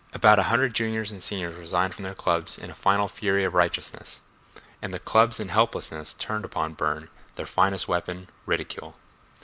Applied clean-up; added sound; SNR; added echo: none; none; none; none.